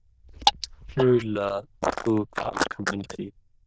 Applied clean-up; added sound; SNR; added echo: neural diffusion model UNIVERSE++.